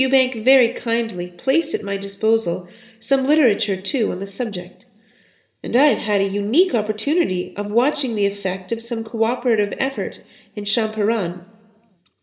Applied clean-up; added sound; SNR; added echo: none; none; none; reverberation time 0.9 s.